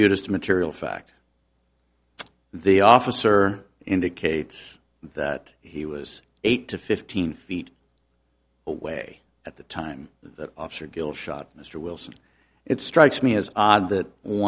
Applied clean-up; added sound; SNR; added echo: none; none; none; none.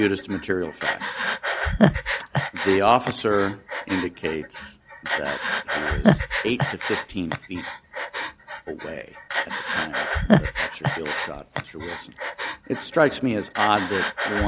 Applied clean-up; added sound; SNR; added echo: none; Breathing; -1 dB; none.